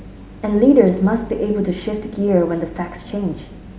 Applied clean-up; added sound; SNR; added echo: none; none; none; none.